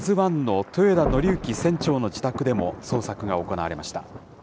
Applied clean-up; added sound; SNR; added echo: none; Knock + Thunder; 9 dB; none.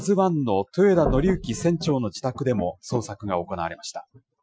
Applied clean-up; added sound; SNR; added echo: classical method Wiener filter.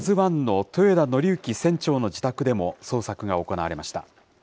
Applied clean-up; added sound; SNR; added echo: none; none; none; none.